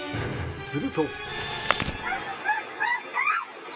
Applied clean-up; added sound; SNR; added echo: none; Chewing, mastication; 3 dB; reverberation time 0.3 s.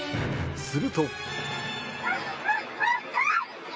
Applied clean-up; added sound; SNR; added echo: none; none; none; none.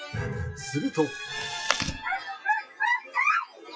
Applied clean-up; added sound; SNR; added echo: classical method WPE with log-MMSE.